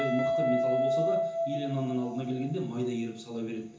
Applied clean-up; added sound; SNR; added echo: none; Guitar; -2 dB; reverberation time 0.6 s.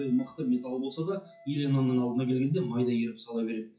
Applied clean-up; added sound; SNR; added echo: classical method WPE with log-MMSE.